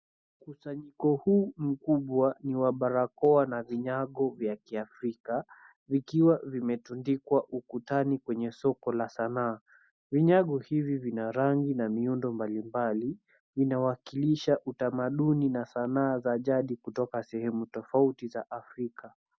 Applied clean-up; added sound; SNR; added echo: none; none; none; none.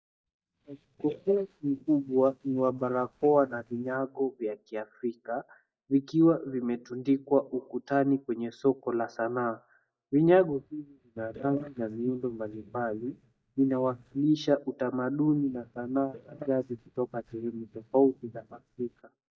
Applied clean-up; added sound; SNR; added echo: neural mask model DeepFilterNet 3.